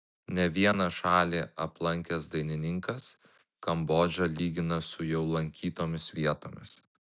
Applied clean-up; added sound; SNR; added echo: none; none; none; none.